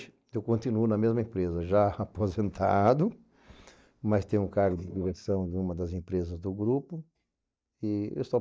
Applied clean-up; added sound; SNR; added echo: neural mask model DeepFilterNet 3.